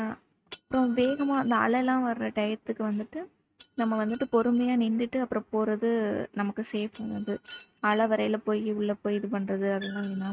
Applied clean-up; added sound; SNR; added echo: neural mask model RNNoise.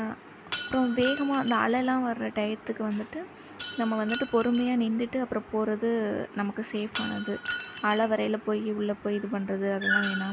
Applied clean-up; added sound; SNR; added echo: none; Shatter; 14 dB; none.